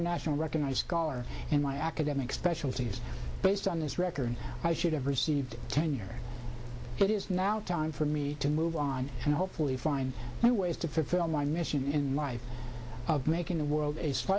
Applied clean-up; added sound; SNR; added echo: none; Rain; 20 dB; none.